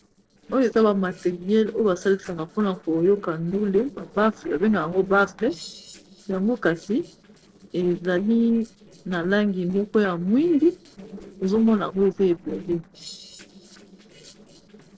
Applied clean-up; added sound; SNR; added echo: neural separator model SepFormer DNS4.